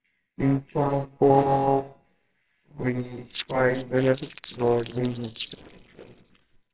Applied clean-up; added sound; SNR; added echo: neural separator model SepFormer WHAMR!.